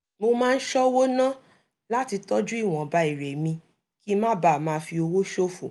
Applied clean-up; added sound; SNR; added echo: none; none; none; none.